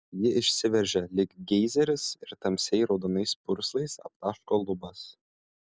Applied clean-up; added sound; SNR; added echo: none; none; none; none.